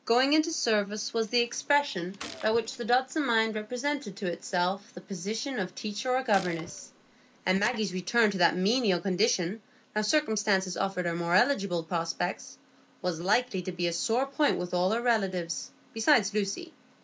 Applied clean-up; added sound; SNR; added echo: none; Gunshot, gunfire; 17 dB; none.